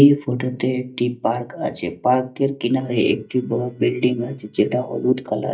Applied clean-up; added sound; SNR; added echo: neural mask model DeepFilterNet 3.